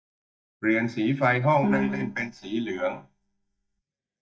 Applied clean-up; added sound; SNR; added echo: neural mask model DeepFilterNet 3.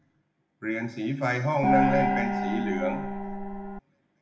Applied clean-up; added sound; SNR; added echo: none; Gong; -3 dB; reverberation time 0.8 s.